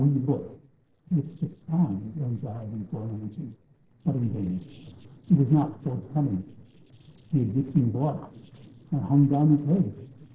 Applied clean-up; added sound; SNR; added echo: neural separator model SepFormer DNS4.